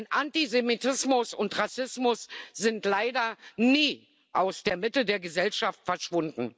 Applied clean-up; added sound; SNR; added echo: none; none; none; none.